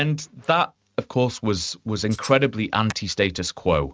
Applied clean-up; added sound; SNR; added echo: neural mask model RNNoise.